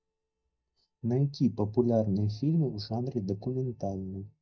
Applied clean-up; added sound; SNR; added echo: neural mask model DeepFilterNet 3.